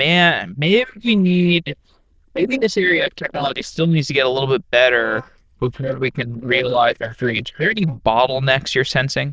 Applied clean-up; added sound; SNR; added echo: neural diffusion model UNIVERSE++.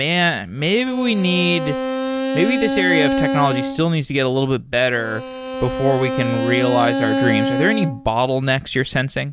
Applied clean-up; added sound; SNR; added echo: none; Bowed string instrument; 3 dB; none.